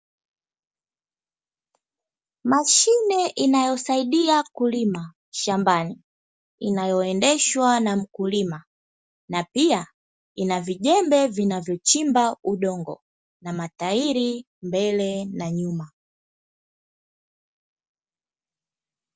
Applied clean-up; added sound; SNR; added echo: none; none; none; none.